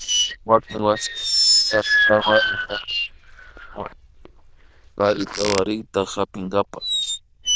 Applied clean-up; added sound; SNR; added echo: neural diffusion model UNIVERSE++.